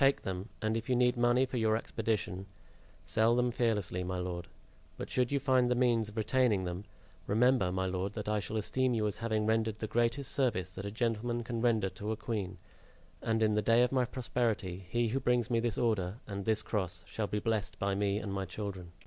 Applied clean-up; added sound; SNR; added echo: none; none; none; none.